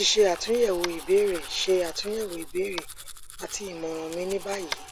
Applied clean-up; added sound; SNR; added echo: none; Domestic sounds, home sounds + Tap; 12 dB; none.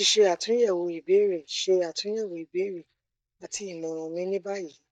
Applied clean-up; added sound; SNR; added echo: neural mask model DeepFilterNet 3.